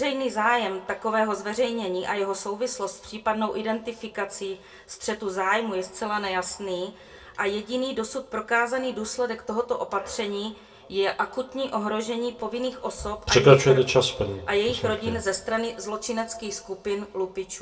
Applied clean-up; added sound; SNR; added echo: none; none; none; reverberation time 0.2 s.